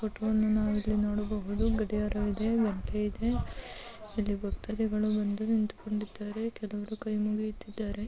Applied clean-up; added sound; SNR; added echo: none; none; none; none.